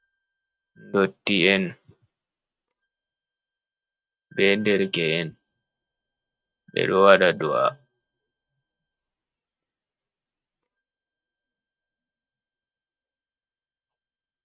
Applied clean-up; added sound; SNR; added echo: neural mask model RNNoise.